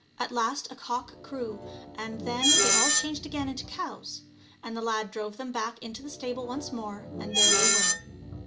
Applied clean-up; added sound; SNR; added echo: none; Screech; -4 dB; none.